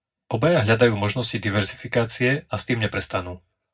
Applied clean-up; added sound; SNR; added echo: none; none; none; reverberation time 0.4 s.